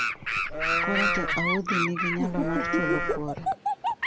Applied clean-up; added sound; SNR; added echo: none; Livestock, farm animals, working animals + Animal; -5 dB; none.